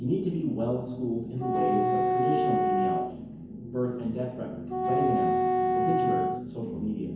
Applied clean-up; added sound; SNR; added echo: none; Wind instrument, woodwind instrument; -3 dB; reverberation time 1.0 s.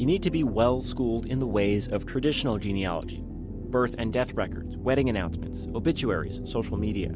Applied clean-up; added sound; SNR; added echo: none; none; none; none.